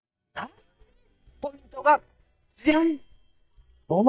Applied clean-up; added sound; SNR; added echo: neural mask model DeepFilterNet 3.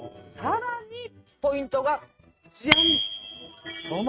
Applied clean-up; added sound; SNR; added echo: neural mask model RNNoise.